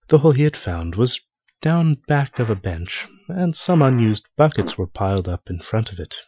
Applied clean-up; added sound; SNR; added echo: classical method Wiener filter.